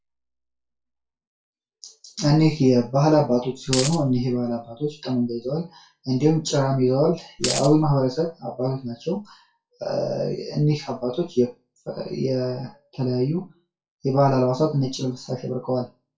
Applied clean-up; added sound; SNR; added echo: classical method WPE with log-MMSE.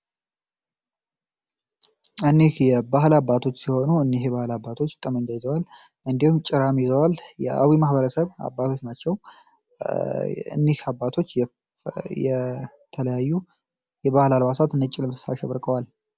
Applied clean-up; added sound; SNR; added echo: none; none; none; none.